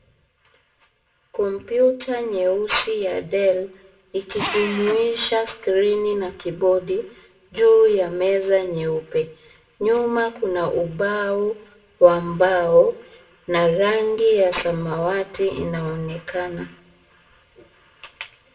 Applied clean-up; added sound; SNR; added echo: none; Drill; 11 dB; reverberation time 0.5 s.